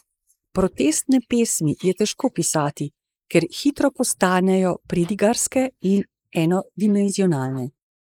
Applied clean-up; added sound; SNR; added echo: neural mask model Resemble Enhance denoiser.